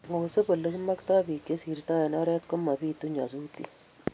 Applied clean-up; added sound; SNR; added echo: none; none; none; none.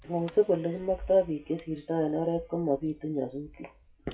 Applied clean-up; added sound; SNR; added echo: classical method WPE with log-MMSE.